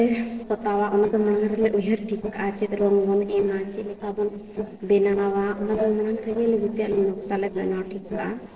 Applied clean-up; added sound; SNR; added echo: neural separator model SepFormer DNS4.